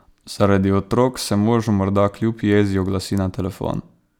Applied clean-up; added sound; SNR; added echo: none; none; none; none.